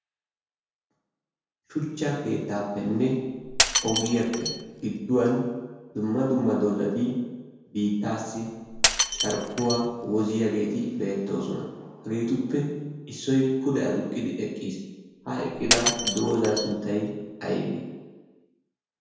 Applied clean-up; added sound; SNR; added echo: none; Shatter; 2 dB; reverberation time 1.2 s.